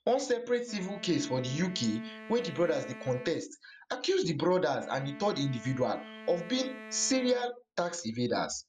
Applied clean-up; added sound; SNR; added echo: none; Wind instrument, woodwind instrument; 17 dB; none.